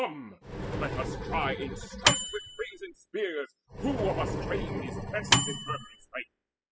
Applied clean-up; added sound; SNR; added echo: classical method spectral subtraction.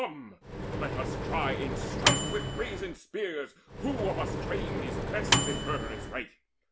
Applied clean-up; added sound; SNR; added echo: none; Microwave oven; -5 dB; none.